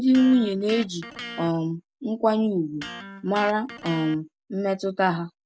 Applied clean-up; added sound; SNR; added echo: none; Electric guitar; 16 dB; none.